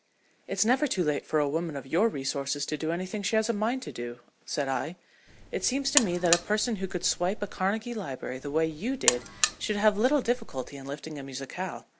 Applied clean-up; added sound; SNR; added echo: none; Alarm; 4 dB; none.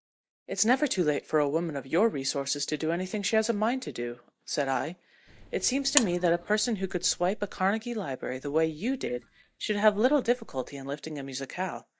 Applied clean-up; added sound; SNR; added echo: neural mask model DeepFilterNet 3.